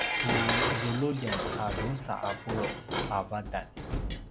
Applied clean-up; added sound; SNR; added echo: none; Dishes, pots, and pans; -1 dB; none.